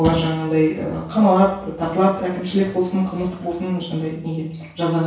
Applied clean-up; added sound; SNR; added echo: none; none; none; reverberation time 0.7 s.